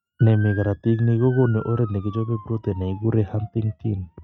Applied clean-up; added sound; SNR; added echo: neural mask model RNNoise.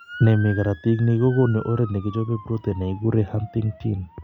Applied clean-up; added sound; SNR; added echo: none; Motor vehicle (road) / Siren; 19 dB; none.